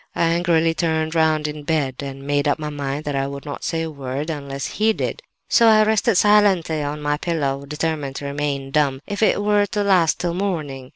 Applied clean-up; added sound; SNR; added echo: none; none; none; none.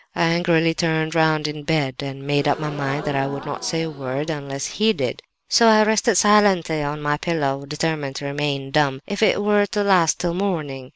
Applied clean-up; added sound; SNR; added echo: none; Crowd / Gasp; 15 dB; none.